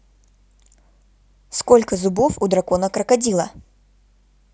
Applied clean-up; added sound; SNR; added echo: none; none; none; none.